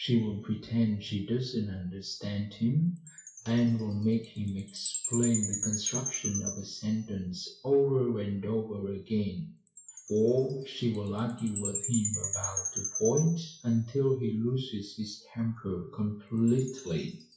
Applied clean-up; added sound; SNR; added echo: classical method WPE with log-MMSE.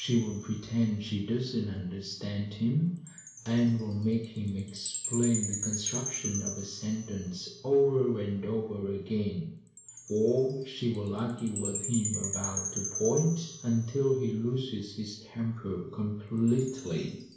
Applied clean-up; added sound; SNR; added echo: none; Chime; 10 dB; reverberation time 0.6 s.